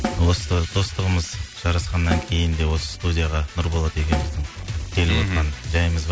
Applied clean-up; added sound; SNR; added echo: none; Snare drum; 14 dB; none.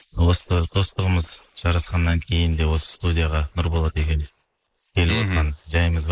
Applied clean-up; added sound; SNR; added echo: neural mask model Resemble Enhance denoiser.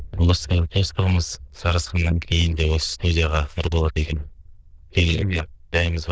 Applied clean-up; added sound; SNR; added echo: neural diffusion model UNIVERSE++.